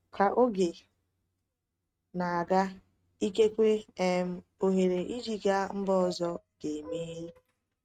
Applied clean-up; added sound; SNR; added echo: neural mask model RNNoise.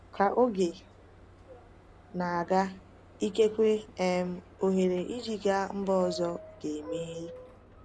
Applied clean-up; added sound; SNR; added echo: none; Subway, metro, underground; 17 dB; none.